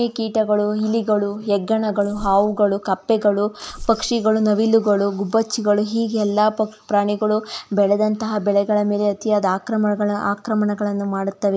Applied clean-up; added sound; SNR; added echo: neural mask model Resemble Enhance denoiser.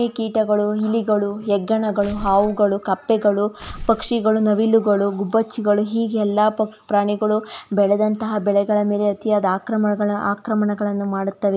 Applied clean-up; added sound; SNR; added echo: none; Tearing; 15 dB; none.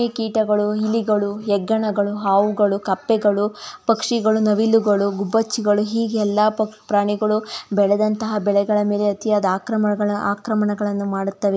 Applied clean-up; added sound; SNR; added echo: none; none; none; none.